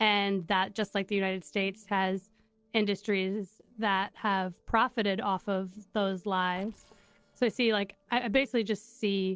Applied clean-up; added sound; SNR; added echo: neural separator model SepFormer DNS4.